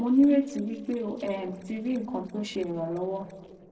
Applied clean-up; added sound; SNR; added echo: neural separator model SepFormer DNS4.